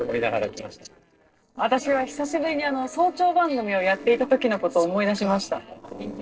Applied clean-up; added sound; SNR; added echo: neural separator model SepFormer DNS4.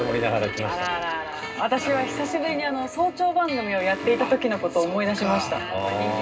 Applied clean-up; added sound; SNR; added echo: none; Alarm; 13 dB; reverberation time 0.2 s.